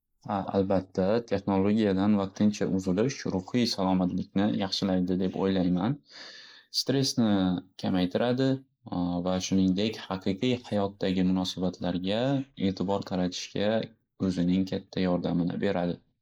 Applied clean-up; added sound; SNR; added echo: neural mask model Resemble Enhance denoiser.